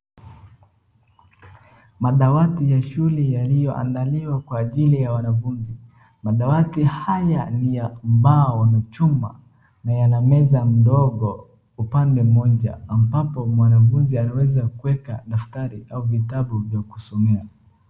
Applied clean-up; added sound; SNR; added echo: none; none; none; none.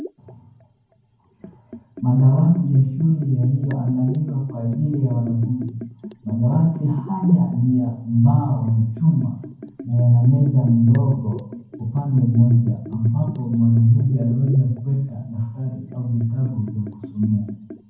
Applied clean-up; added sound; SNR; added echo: none; Liquid; 19 dB; reverberation time 0.9 s.